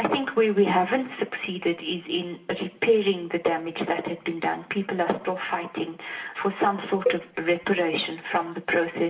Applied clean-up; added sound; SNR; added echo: none; Cowbell; 8 dB; reverberation time 0.6 s.